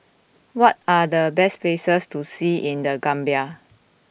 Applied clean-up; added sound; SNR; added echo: none; none; none; none.